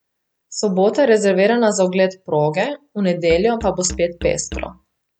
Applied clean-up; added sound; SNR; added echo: none; Musical instrument; 15 dB; none.